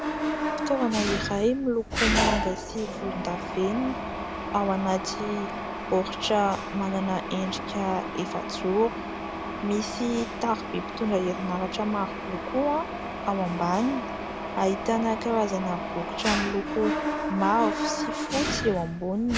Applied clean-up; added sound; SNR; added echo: none; Mechanisms; 3 dB; none.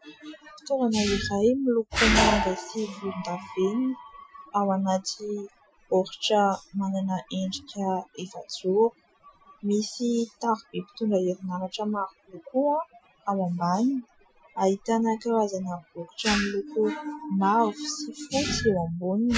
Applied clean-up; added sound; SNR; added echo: classical method Wiener filter.